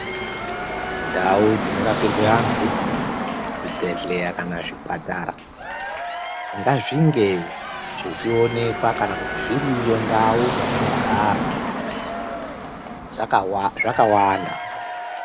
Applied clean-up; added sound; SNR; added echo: none; Applause / Crowd / Cheering + Car passing by / Traffic noise, roadway noise; 3 dB; none.